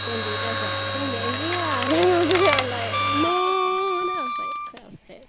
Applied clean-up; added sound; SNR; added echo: none; Wind instrument, woodwind instrument + Mechanisms; -1 dB; none.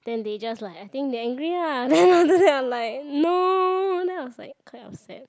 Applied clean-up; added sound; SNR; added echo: none; none; none; none.